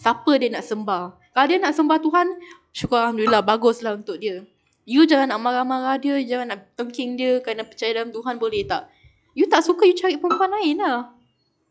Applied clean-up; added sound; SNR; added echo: classical method log-MMSE.